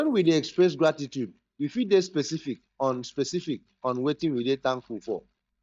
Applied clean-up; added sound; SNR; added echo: neural mask model DeepFilterNet 3.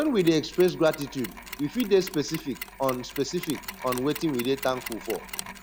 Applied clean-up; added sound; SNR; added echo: none; Mechanisms; 13 dB; none.